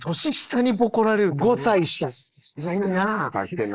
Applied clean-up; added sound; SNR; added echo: neural mask model Resemble Enhance denoiser.